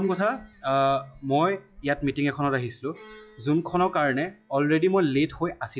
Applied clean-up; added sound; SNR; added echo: classical method log-MMSE.